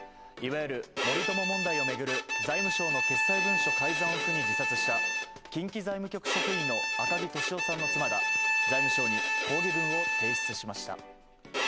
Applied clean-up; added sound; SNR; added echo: none; Bowed string instrument; -5 dB; none.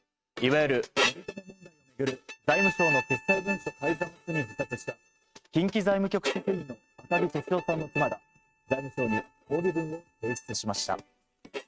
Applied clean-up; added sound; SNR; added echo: neural mask model RNNoise.